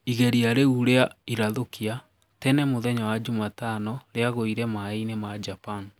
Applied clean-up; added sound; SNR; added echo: none; none; none; none.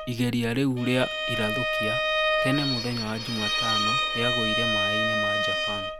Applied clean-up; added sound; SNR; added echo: none; Bowed string instrument; -2 dB; none.